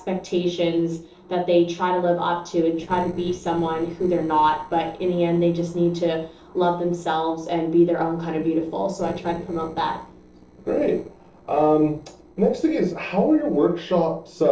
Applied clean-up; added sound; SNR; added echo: neural separator model SepFormer DNS4.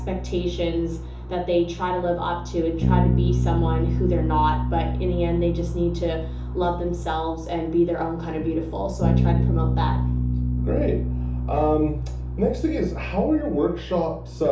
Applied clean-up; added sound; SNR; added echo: none; Bass guitar; 0 dB; reverberation time 1.2 s.